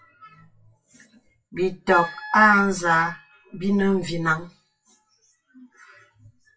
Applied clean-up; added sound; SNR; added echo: classical method WPE with log-MMSE.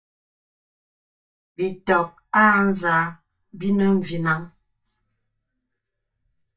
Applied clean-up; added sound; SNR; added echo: neural mask model DeepFilterNet 3.